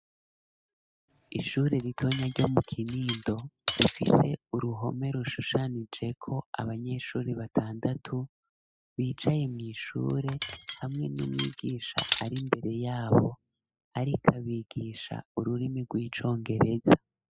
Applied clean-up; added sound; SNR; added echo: classical method spectral subtraction.